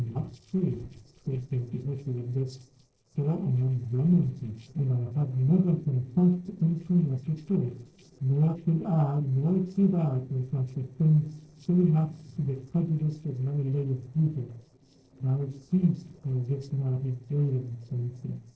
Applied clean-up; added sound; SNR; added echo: neural separator model SepFormer DNS4.